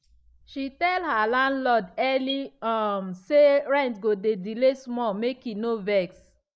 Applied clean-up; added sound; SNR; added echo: neural mask model Resemble Enhance denoiser.